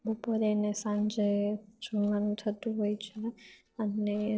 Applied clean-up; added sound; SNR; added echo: neural separator model SepFormer DNS4.